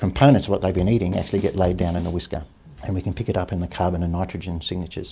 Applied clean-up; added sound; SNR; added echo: none; Drum kit; 14 dB; none.